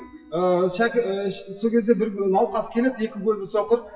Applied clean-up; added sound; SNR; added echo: classical method WPE with log-MMSE.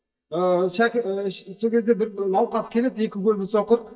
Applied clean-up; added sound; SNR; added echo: neural mask model DeepFilterNet 3.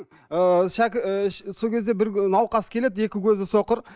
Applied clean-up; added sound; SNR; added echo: none; none; none; none.